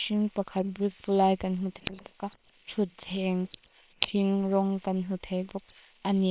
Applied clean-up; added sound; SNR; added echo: neural separator model SepFormer WHAM!.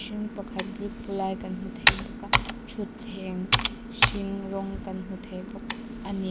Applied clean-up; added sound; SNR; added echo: none; Computer keyboard; -5 dB; none.